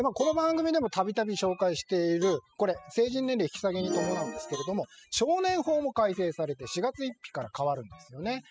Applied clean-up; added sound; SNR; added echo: classical method spectral subtraction.